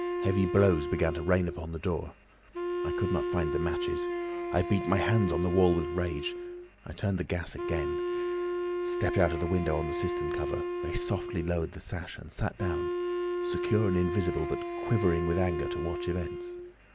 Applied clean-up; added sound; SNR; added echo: none; Wind instrument, woodwind instrument; 2 dB; none.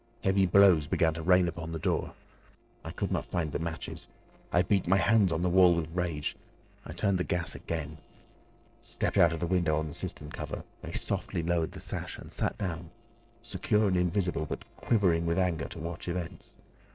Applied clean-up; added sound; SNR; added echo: neural separator model SepFormer DNS4.